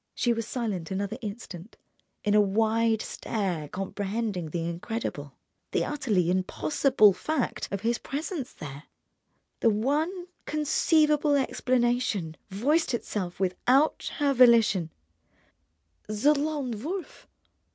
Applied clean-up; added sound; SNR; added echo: none; none; none; none.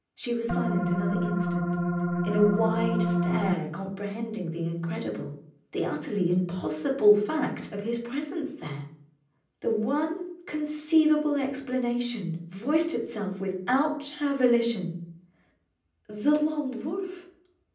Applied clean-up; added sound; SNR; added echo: none; Organ; -2 dB; reverberation time 0.6 s.